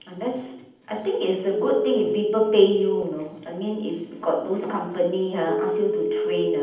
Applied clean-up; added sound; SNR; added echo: none; Telephone; 3 dB; reverberation time 0.8 s.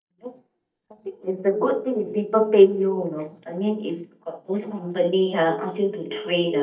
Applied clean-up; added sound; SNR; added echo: neural mask model DeepFilterNet 3.